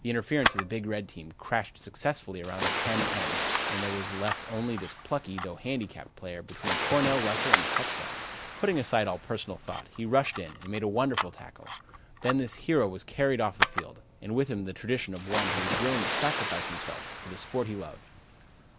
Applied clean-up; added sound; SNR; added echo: none; Camera + Water; 2 dB; none.